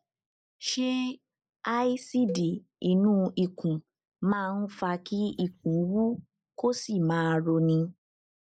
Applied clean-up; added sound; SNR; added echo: neural mask model Resemble Enhance denoiser.